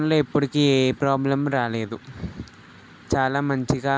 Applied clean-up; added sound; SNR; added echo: none; none; none; none.